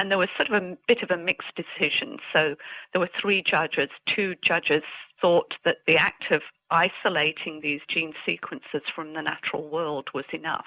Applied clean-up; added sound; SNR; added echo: none; none; none; none.